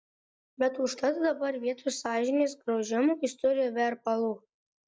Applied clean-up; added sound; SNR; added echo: neural mask model DeepFilterNet 3.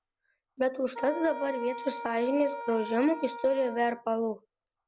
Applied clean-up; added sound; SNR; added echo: none; Wind instrument, woodwind instrument; 12 dB; none.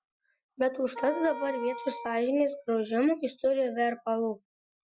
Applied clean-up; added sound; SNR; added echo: classical method Wiener filter.